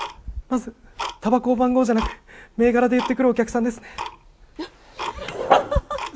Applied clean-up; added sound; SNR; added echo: none; Tick-tock; 11 dB; none.